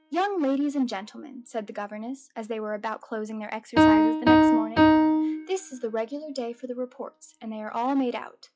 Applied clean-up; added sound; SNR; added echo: classical method log-MMSE.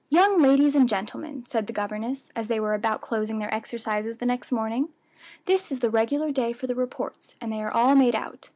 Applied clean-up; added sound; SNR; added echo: none; none; none; none.